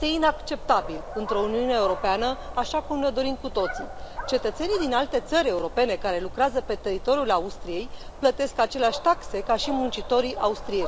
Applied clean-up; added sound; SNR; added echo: none; Dog; 9 dB; none.